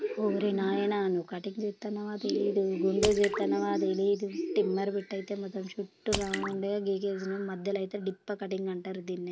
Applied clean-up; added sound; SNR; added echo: none; Drip / Splash, splatter; 11 dB; none.